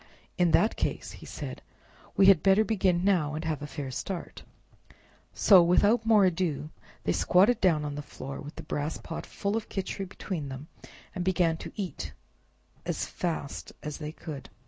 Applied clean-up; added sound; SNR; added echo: none; none; none; none.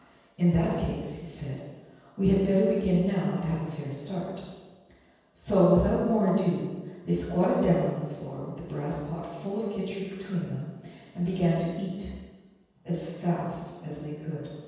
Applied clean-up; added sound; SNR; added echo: none; none; none; reverberation time 1.2 s.